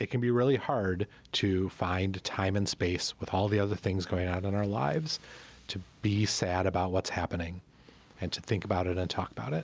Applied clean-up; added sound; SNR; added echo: none; none; none; none.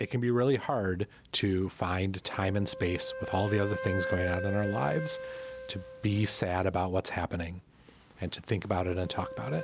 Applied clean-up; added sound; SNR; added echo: none; Wind instrument, woodwind instrument; 10 dB; none.